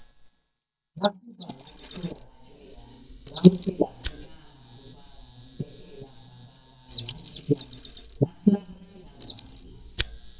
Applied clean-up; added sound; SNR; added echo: neural mask model DeepFilterNet 3.